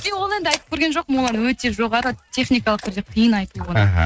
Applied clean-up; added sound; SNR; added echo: neural mask model RNNoise.